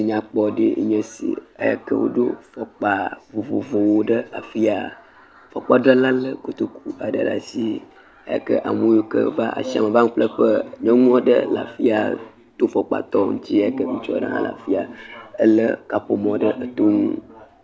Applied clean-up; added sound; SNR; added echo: none; none; none; none.